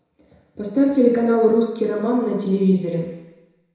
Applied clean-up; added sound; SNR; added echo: none; none; none; reverberation time 1.0 s.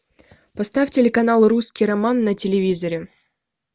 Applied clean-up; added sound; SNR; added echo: none; none; none; none.